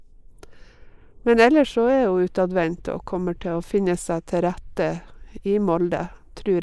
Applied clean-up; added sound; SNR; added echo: neural mask model Resemble Enhance denoiser.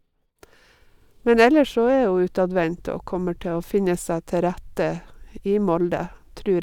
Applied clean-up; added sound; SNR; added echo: neural mask model DeepFilterNet 3.